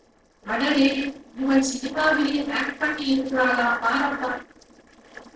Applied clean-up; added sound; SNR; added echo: neural separator model SepFormer DNS4.